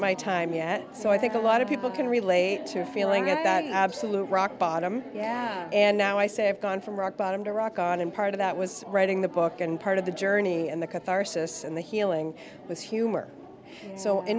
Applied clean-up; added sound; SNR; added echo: none; none; none; none.